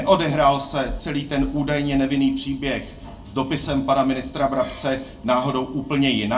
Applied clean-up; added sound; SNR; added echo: none; none; none; reverberation time 0.2 s.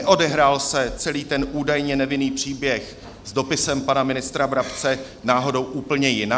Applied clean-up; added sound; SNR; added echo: none; none; none; none.